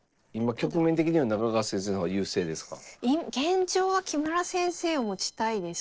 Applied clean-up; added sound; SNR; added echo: neural separator model SepFormer DNS4.